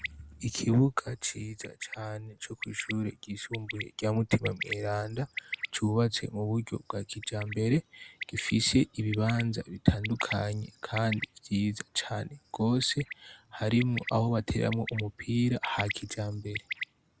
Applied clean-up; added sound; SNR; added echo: none; Bird; 12 dB; none.